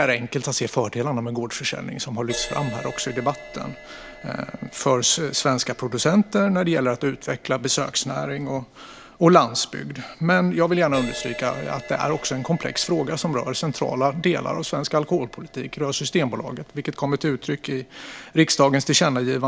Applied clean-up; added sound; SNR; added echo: none; Crash cymbal; 20 dB; none.